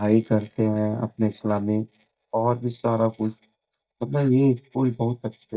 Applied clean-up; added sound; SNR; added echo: neural mask model DeepFilterNet 3.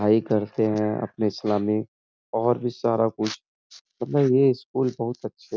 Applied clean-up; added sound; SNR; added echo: none; none; none; none.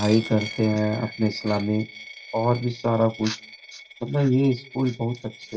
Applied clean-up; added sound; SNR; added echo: none; Coin (dropping); 16 dB; reverberation time 0.2 s.